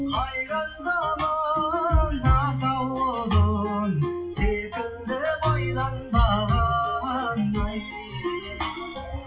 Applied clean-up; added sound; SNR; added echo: classical method WPE with log-MMSE.